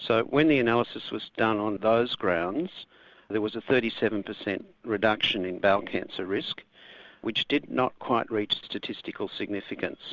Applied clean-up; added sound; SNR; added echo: none; none; none; none.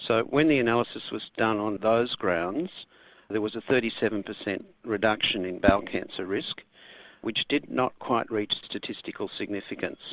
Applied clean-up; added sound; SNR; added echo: none; Whoosh, swoosh, swish; 7 dB; none.